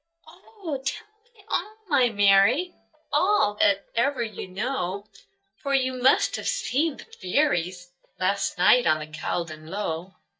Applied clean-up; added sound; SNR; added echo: neural mask model DeepFilterNet 3.